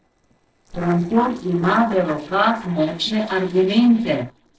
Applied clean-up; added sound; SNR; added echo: neural separator model SepFormer DNS4.